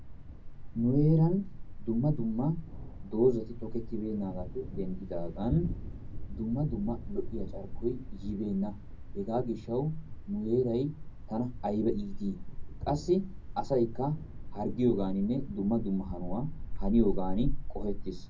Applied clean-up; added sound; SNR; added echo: none; Thunder; 4 dB; reverberation time 0.4 s.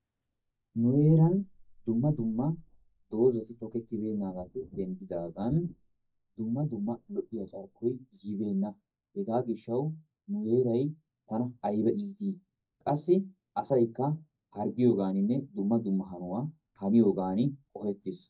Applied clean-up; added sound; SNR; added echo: neural mask model DeepFilterNet 3.